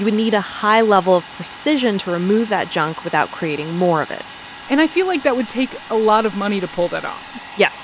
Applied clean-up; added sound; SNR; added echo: none; Domestic sounds, home sounds; 17 dB; none.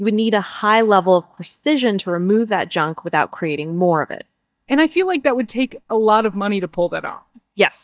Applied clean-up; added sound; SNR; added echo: neural mask model DeepFilterNet 3.